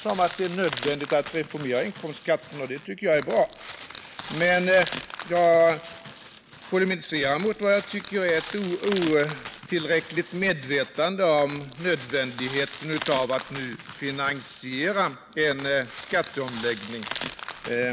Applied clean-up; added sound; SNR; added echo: none; Crushing; 10 dB; none.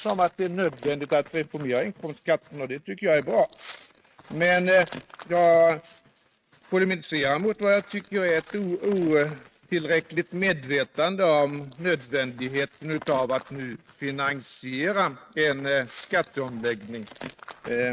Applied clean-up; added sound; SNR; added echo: neural mask model RNNoise.